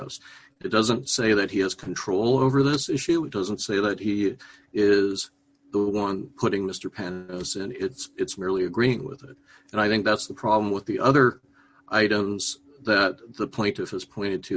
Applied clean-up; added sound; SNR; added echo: none; none; none; none.